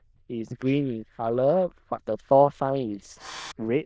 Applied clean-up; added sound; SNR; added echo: neural diffusion model UNIVERSE++.